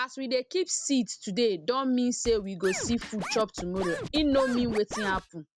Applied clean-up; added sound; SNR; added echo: none; Scratching (performance technique); 9 dB; none.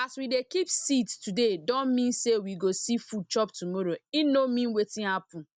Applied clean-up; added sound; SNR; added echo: none; none; none; none.